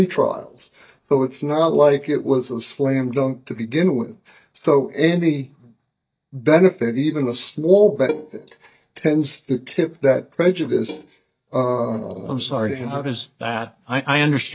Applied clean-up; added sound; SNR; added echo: neural mask model DeepFilterNet 3.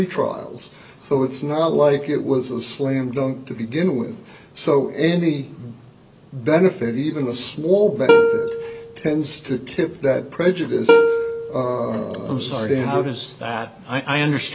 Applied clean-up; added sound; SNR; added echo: none; Plucked string instrument; -2 dB; none.